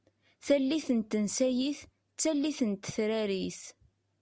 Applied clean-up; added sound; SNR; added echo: none; none; none; none.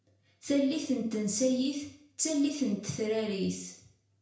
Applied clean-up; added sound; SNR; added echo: none; none; none; reverberation time 0.5 s.